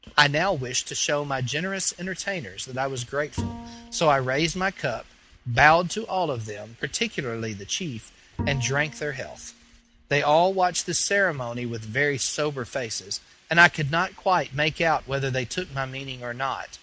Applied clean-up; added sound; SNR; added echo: none; Bowed string instrument; 14 dB; none.